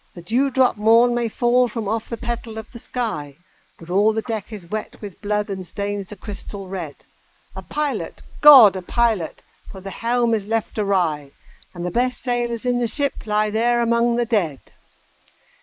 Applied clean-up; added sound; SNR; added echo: neural mask model Resemble Enhance denoiser.